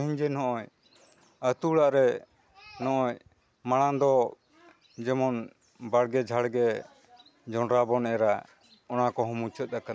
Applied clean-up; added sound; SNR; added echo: none; none; none; none.